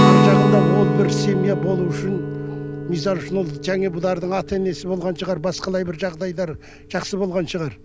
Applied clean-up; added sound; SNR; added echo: none; Guitar; -2 dB; none.